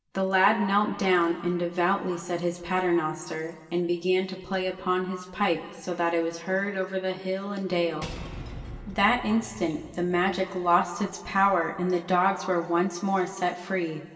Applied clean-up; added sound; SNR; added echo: none; Shatter / Boom; 15 dB; reverberation time 2.1 s.